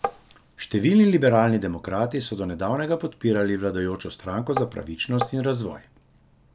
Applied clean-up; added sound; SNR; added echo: none; Tap; 7 dB; none.